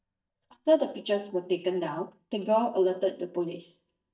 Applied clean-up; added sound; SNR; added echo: neural mask model DeepFilterNet 3.